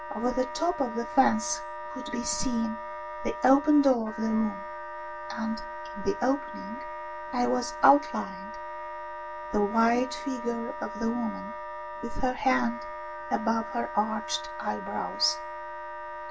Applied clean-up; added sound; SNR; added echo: none; Wind instrument, woodwind instrument; 9 dB; reverberation time 0.2 s.